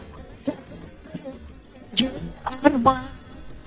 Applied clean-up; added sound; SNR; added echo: neural mask model DeepFilterNet 3.